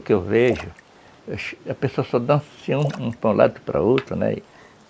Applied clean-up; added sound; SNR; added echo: neural mask model Resemble Enhance denoiser.